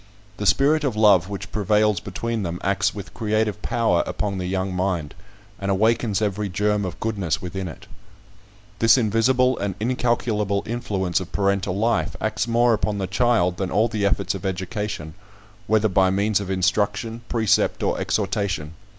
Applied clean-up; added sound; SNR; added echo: none; none; none; none.